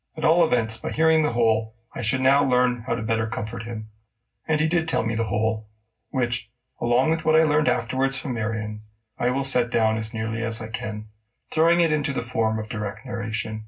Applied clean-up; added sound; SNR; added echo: none; none; none; reverberation time 0.4 s.